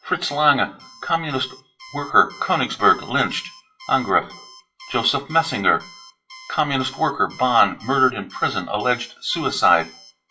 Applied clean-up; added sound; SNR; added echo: classical method WPE with log-MMSE.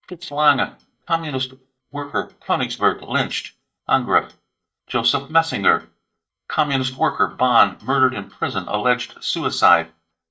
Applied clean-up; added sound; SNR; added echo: neural mask model DeepFilterNet 3.